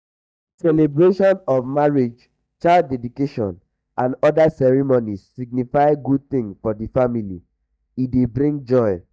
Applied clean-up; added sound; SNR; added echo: neural mask model DeepFilterNet 3.